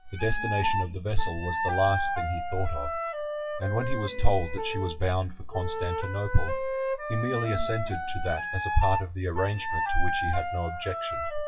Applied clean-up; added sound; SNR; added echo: classical method WPE with log-MMSE.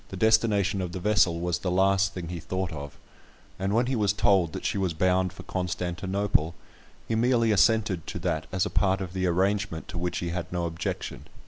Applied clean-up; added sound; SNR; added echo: none; none; none; none.